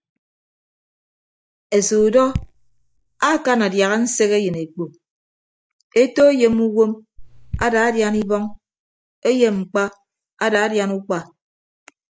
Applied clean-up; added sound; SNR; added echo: neural mask model DeepFilterNet 3.